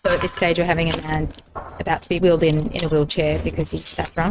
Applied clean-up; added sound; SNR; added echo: neural mask model RNNoise.